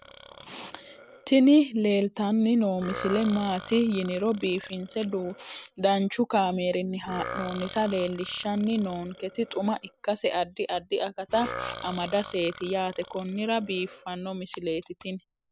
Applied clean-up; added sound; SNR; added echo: none; Burping, eructation; 15 dB; none.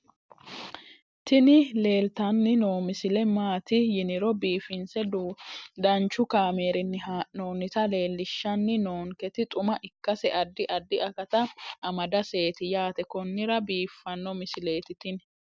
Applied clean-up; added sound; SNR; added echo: none; none; none; none.